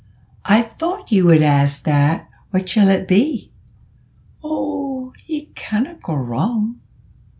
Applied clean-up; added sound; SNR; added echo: none; none; none; none.